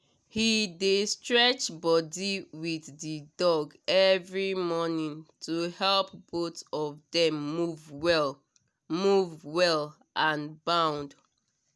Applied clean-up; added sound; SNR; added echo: none; none; none; none.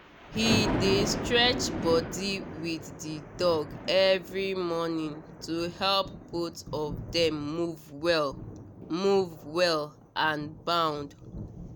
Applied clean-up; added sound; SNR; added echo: none; Thunder; 8 dB; none.